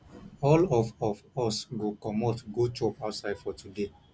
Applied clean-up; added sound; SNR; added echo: none; none; none; none.